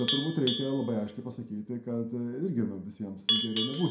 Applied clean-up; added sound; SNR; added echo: none; Livestock, farm animals, working animals; 3 dB; reverberation time 0.4 s.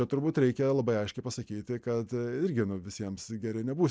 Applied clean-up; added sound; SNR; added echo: none; none; none; none.